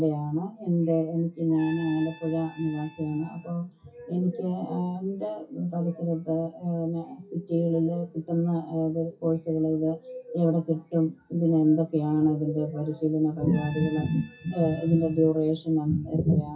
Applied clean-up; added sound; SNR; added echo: classical method WPE with log-MMSE.